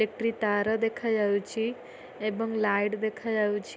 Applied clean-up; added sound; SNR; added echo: none; none; none; none.